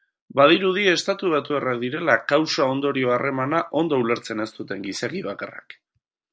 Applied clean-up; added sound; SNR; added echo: none; none; none; none.